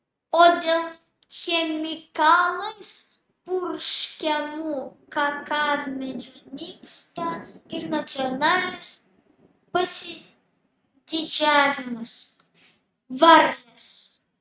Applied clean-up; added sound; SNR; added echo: neural mask model RNNoise.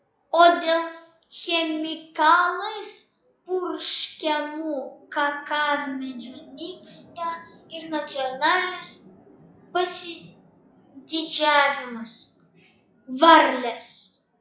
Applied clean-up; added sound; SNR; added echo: classical method log-MMSE.